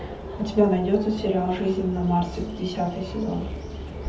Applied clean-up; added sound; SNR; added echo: none; Bird; 11 dB; reverberation time 0.6 s.